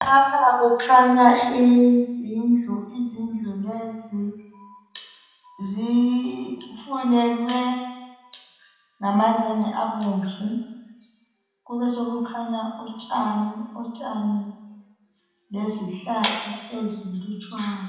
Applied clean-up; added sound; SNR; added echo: none; none; none; reverberation time 1.0 s.